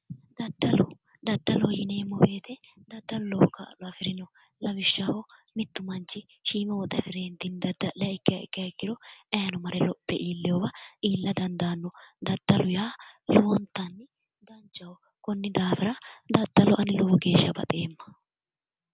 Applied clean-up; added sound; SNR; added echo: none; none; none; none.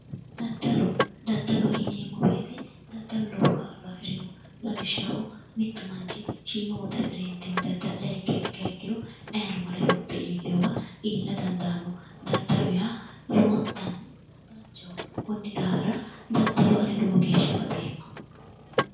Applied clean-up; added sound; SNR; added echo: none; Mechanisms / Car; 9 dB; reverberation time 0.5 s.